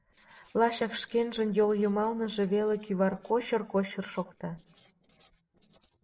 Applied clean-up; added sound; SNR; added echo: neural separator model SepFormer DNS4.